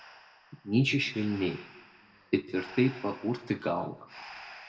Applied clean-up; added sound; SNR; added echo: none; Breathing; 18 dB; reverberation time 0.7 s.